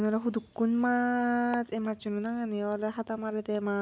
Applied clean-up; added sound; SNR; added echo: none; none; none; none.